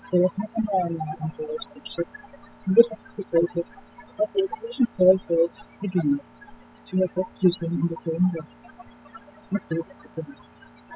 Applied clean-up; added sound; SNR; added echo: classical method spectral subtraction.